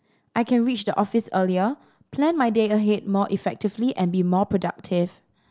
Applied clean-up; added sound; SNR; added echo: none; none; none; none.